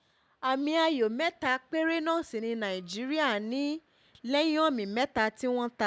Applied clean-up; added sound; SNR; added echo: none; none; none; none.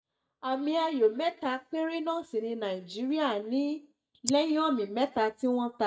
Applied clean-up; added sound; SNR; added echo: neural mask model DeepFilterNet 3.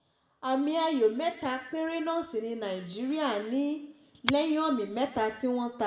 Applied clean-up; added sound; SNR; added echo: none; Finger snapping; 6 dB; reverberation time 0.7 s.